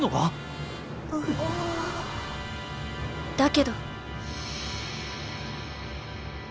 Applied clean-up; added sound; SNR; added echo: none; Musical instrument; 4 dB; none.